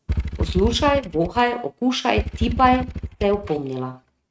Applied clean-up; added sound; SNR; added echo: neural mask model RNNoise.